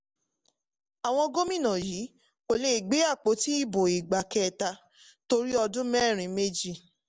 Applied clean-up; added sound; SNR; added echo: none; none; none; none.